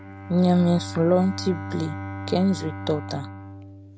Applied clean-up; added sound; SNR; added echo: none; Bowed string instrument; 10 dB; none.